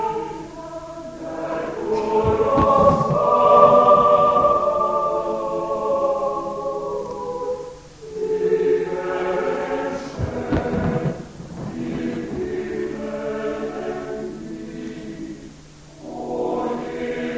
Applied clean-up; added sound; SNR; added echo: none; Thunder; 11 dB; none.